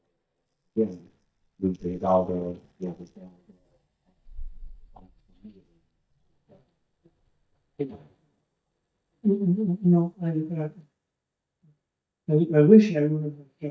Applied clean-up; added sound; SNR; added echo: neural mask model DeepFilterNet 3.